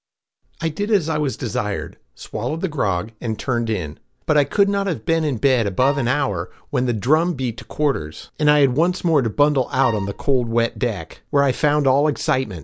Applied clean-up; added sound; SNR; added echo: none; Wind instrument, woodwind instrument; 12 dB; none.